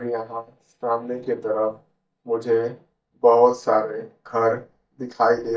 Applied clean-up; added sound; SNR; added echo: neural mask model DeepFilterNet 3.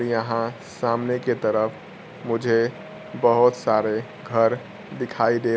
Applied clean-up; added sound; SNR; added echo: none; none; none; none.